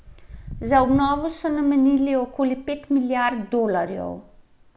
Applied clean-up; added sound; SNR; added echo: none; Walk, footsteps; 17 dB; none.